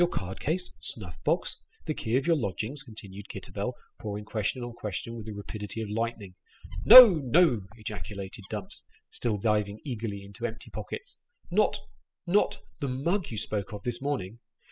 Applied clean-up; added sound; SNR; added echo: classical method spectral subtraction.